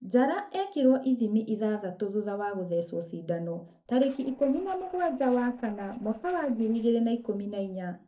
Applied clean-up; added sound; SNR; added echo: neural separator model SepFormer DNS4.